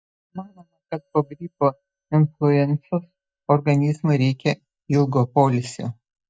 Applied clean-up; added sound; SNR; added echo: neural mask model DeepFilterNet 3.